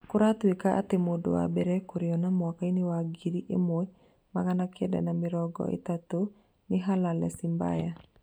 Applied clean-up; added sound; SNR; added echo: none; none; none; none.